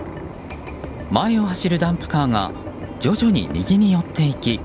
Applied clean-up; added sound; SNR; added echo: none; none; none; none.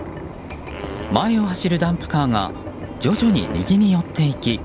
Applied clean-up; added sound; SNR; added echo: none; Fart; 17 dB; none.